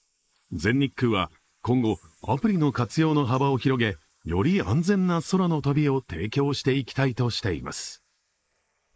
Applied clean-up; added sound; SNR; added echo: neural mask model Resemble Enhance denoiser.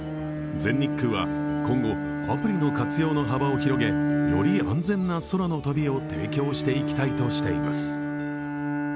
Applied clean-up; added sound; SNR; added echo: none; Bowed string instrument; 0 dB; none.